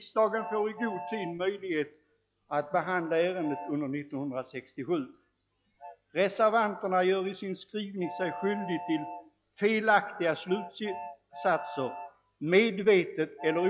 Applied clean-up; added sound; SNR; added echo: classical method log-MMSE.